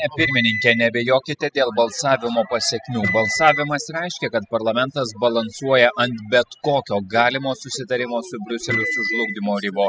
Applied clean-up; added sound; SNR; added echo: classical method spectral subtraction.